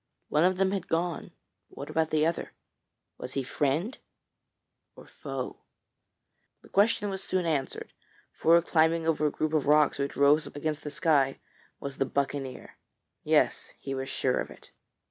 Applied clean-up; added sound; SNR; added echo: none; none; none; none.